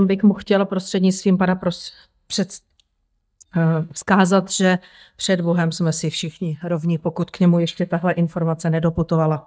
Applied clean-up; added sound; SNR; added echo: neural mask model DeepFilterNet 3.